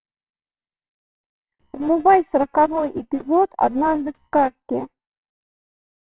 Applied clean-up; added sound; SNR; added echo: neural separator model SepFormer WHAMR!.